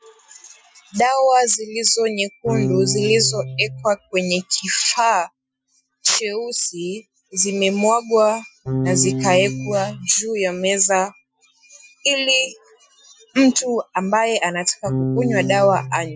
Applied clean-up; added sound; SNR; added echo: classical method Wiener filter.